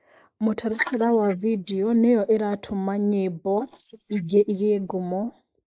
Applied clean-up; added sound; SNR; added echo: neural mask model Resemble Enhance denoiser.